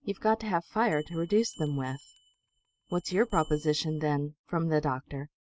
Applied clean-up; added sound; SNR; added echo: neural mask model RNNoise.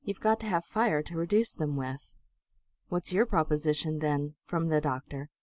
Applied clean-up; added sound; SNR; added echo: none; none; none; none.